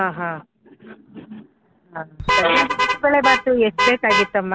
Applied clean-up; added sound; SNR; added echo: none; Vehicle horn, car horn, honking; 2 dB; none.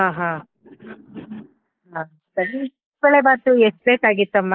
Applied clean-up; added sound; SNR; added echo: neural mask model Resemble Enhance denoiser.